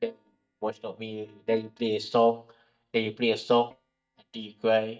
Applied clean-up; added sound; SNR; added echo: neural mask model DeepFilterNet 3.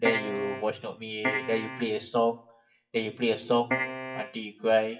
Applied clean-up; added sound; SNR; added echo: classical method WPE with log-MMSE.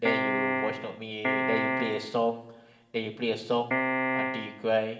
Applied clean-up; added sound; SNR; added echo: none; Piano; -2 dB; reverberation time 0.9 s.